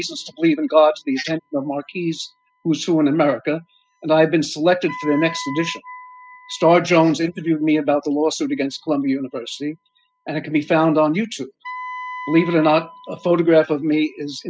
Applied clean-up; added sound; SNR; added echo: classical method spectral subtraction.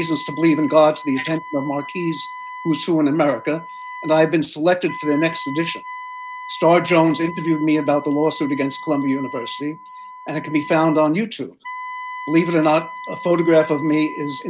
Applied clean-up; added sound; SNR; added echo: none; Wind instrument, woodwind instrument; 13 dB; none.